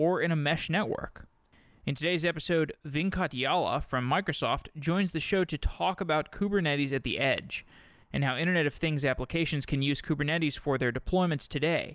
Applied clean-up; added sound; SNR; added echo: none; none; none; none.